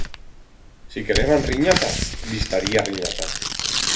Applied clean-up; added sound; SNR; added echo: none; Tearing; 1 dB; reverberation time 0.3 s.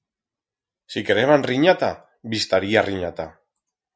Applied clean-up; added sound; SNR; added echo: none; none; none; none.